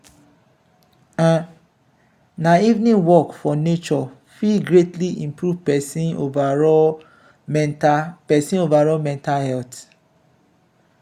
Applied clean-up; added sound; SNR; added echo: none; none; none; none.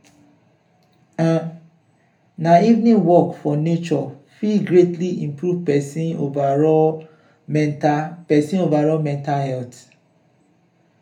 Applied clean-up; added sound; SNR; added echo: none; none; none; reverberation time 0.3 s.